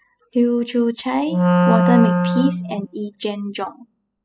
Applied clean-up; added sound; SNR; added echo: classical method spectral subtraction.